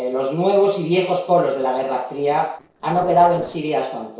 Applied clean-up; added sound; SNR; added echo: neural separator model SepFormer DNS4.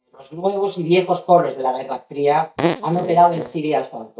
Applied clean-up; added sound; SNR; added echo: neural mask model DeepFilterNet 3.